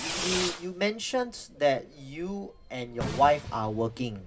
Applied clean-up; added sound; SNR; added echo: none; Fireworks; 8 dB; reverberation time 0.4 s.